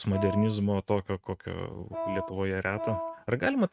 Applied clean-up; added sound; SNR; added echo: neural mask model RNNoise.